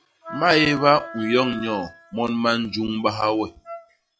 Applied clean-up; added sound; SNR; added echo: classical method log-MMSE.